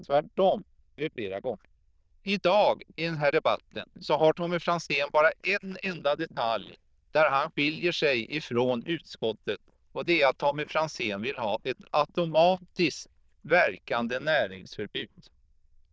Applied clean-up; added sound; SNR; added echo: neural diffusion model UNIVERSE++.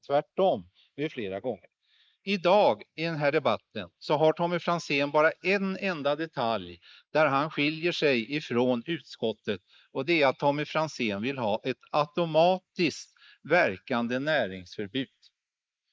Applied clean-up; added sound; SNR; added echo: neural mask model Resemble Enhance denoiser.